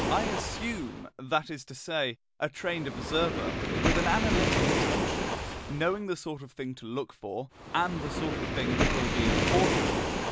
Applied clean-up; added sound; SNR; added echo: none; Waves, surf; -2 dB; none.